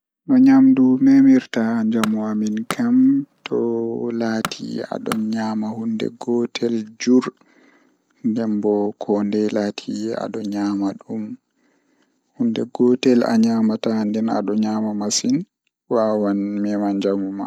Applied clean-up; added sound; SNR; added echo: none; Tools; 16 dB; none.